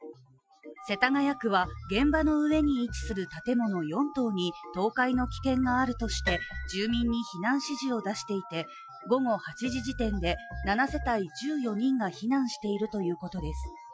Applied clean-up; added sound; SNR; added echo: classical method Wiener filter.